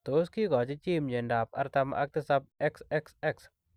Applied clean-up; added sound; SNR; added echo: none; none; none; none.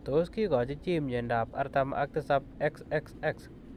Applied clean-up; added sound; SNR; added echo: none; Mechanical fan; 16 dB; none.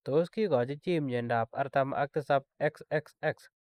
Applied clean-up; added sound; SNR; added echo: neural mask model Resemble Enhance denoiser.